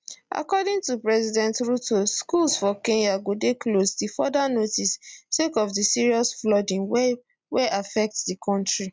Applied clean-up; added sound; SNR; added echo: none; none; none; none.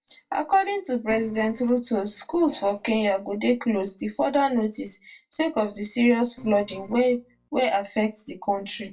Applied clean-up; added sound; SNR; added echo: neural separator model SepFormer DNS4.